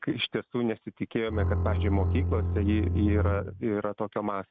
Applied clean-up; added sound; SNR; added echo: neural mask model RNNoise.